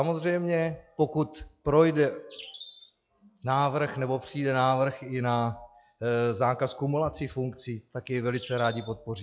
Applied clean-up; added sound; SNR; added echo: classical method log-MMSE.